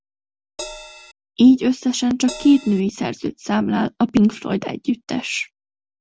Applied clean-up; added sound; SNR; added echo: none; Crash cymbal; 14 dB; none.